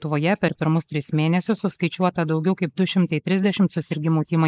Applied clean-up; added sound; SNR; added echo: neural mask model Resemble Enhance denoiser.